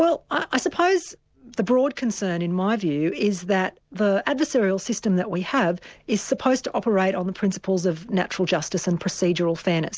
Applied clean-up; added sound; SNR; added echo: none; none; none; none.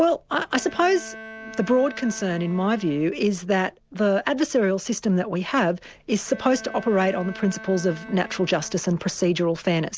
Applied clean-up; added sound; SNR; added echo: none; Bowed string instrument; 18 dB; none.